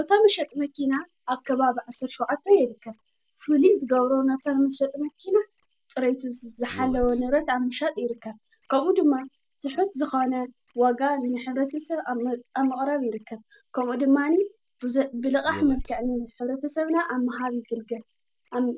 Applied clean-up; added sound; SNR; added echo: neural separator model SepFormer DNS4.